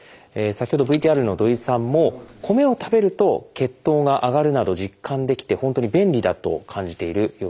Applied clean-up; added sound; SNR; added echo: neural mask model Resemble Enhance denoiser.